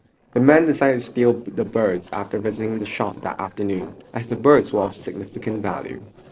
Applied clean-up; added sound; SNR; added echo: neural separator model SepFormer DNS4.